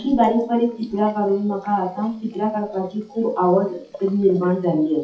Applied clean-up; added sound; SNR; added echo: classical method WPE with log-MMSE.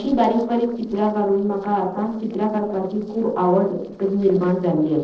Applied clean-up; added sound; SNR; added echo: neural separator model SepFormer DNS4.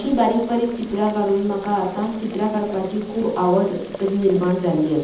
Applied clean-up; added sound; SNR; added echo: none; Boiling; 17 dB; reverberation time 0.8 s.